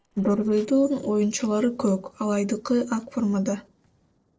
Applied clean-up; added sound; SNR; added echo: neural separator model SepFormer DNS4.